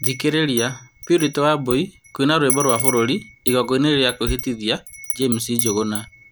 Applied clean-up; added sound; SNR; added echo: none; Wind chime; 8 dB; none.